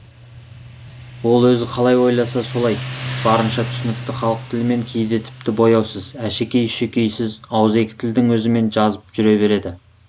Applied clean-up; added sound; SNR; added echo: none; Motorcycle; 14 dB; none.